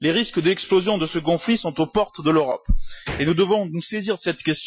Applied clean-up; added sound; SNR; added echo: classical method Wiener filter.